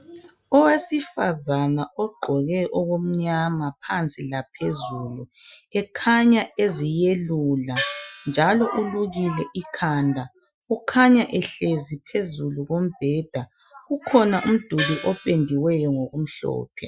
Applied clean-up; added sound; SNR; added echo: classical method Wiener filter.